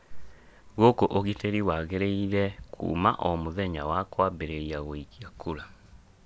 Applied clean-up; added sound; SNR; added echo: none; none; none; none.